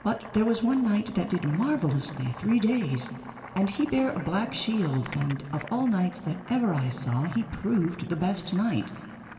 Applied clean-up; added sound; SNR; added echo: none; Boiling; 17 dB; reverberation time 2.2 s.